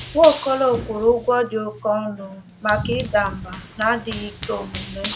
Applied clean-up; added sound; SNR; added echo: none; Run; 12 dB; none.